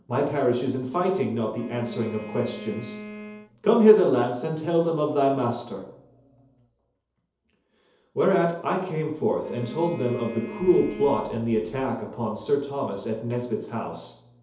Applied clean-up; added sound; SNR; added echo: none; Bowed string instrument; 15 dB; reverberation time 2.2 s.